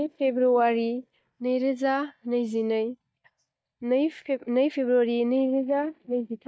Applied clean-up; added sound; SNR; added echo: neural mask model DeepFilterNet 3.